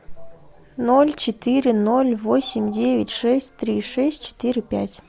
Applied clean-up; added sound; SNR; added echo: none; none; none; none.